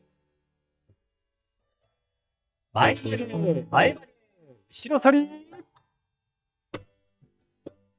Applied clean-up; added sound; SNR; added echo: neural mask model DeepFilterNet 3.